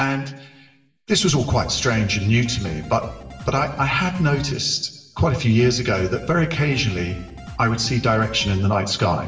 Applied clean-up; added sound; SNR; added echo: none; Drum kit; 15 dB; reverberation time 1.0 s.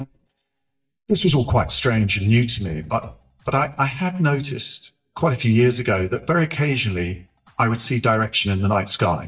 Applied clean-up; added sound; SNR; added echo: neural mask model DeepFilterNet 3.